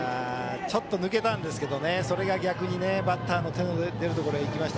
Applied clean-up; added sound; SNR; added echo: none; none; none; none.